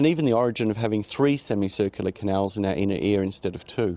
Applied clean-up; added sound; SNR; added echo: none; none; none; none.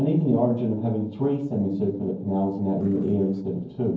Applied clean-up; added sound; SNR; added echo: neural separator model SepFormer DNS4.